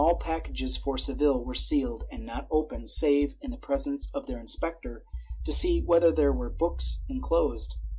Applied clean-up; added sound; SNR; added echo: none; Accelerating, revving, vroom; 6 dB; none.